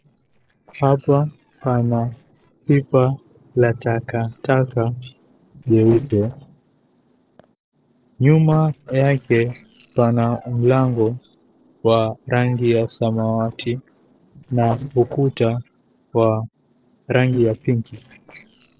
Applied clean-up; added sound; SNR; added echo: neural separator model SepFormer DNS4.